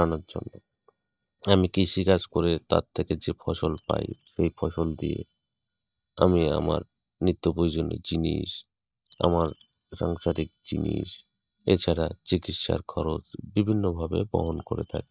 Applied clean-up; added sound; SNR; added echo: neural mask model DeepFilterNet 3.